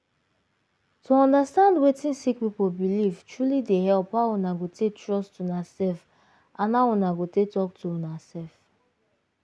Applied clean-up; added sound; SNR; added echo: none; none; none; none.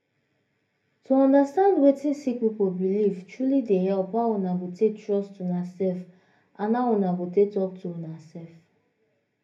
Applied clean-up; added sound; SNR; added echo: none; none; none; reverberation time 0.3 s.